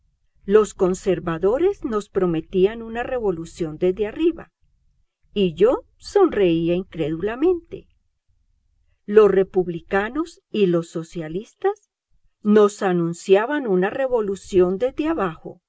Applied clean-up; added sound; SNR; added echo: none; none; none; none.